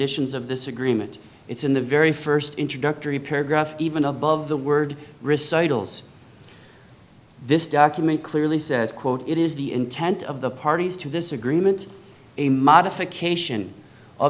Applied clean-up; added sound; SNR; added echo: none; none; none; none.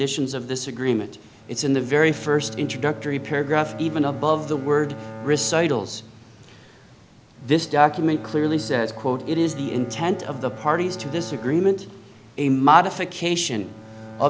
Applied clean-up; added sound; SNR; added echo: none; Bowed string instrument; 16 dB; none.